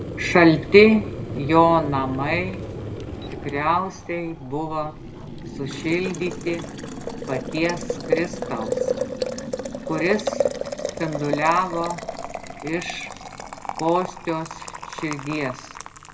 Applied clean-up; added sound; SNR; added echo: none; Boiling; 7 dB; reverberation time 1.5 s.